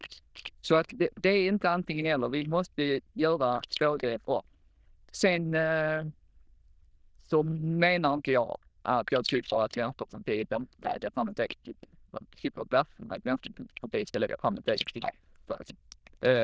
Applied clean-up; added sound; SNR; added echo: neural diffusion model UNIVERSE++.